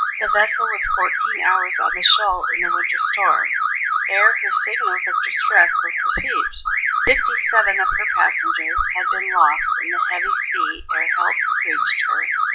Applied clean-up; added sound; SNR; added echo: classical method WPE with log-MMSE.